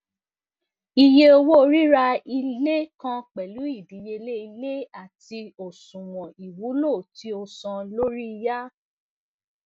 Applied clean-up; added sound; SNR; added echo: none; none; none; none.